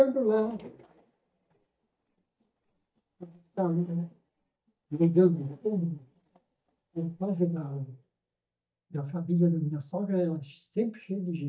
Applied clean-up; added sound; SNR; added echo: neural mask model DeepFilterNet 3.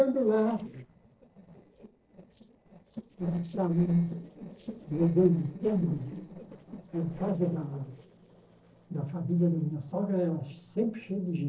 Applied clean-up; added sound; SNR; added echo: neural separator model SepFormer DNS4.